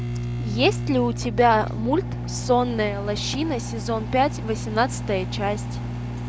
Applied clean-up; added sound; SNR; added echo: none; Microwave oven; 5 dB; none.